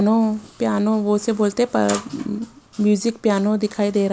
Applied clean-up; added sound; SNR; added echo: none; none; none; none.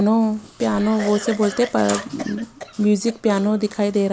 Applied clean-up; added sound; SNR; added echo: none; Cough; 15 dB; none.